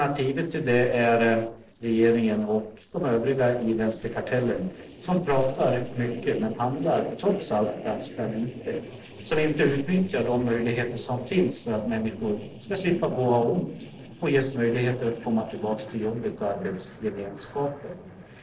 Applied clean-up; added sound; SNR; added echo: neural separator model SepFormer DNS4.